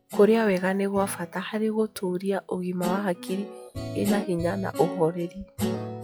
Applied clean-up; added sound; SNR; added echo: classical method log-MMSE.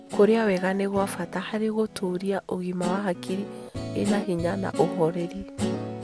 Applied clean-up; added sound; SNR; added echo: none; Guitar; 8 dB; none.